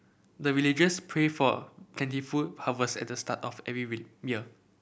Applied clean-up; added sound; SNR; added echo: none; none; none; none.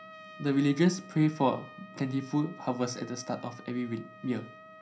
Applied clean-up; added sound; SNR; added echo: none; Trumpet; 19 dB; reverberation time 0.3 s.